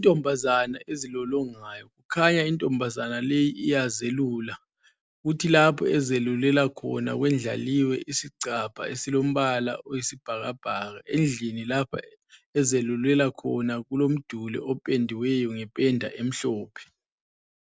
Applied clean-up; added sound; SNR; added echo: none; none; none; none.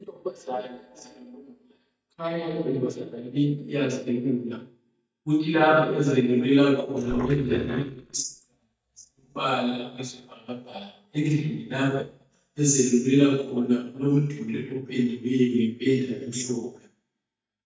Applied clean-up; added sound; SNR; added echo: neural mask model DeepFilterNet 3.